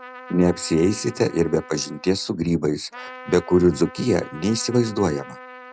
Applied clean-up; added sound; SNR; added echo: none; Trumpet; 18 dB; none.